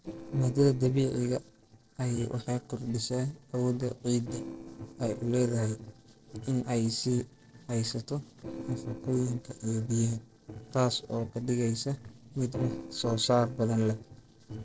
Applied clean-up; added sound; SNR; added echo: neural separator model SepFormer DNS4.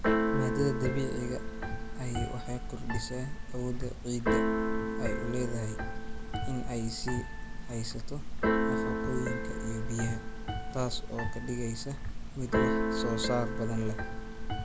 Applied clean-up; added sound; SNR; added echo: none; Keyboard (musical); -4 dB; none.